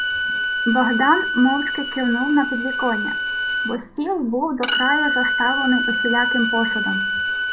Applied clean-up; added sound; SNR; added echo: none; Bowed string instrument; 0 dB; none.